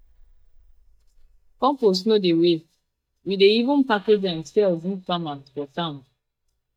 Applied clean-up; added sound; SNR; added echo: neural mask model DeepFilterNet 3.